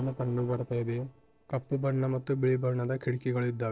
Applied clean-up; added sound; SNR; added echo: neural separator model SepFormer DNS4.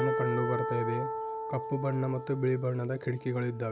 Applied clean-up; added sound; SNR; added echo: none; Acoustic guitar; 4 dB; none.